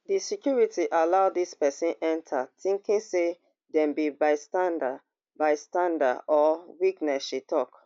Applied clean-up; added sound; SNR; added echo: none; none; none; none.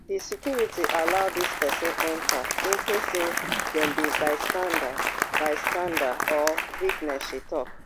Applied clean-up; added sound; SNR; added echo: none; Applause; 0 dB; none.